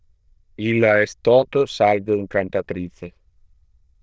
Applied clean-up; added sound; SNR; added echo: neural diffusion model UNIVERSE++.